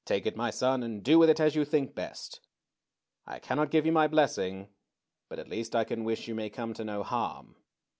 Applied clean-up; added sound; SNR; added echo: none; none; none; none.